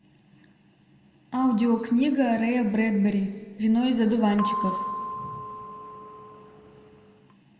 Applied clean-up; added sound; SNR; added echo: none; Percussion; 8 dB; reverberation time 1.4 s.